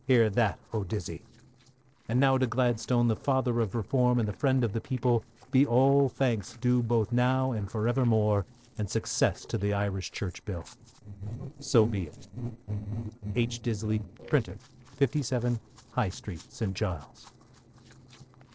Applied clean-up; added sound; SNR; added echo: neural separator model SepFormer DNS4.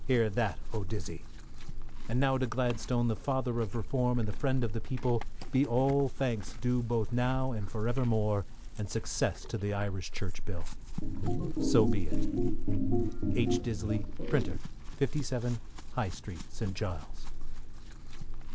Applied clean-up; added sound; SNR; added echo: none; Organ + Chewing, mastication / Livestock, farm animals, working animals; -2 dB; none.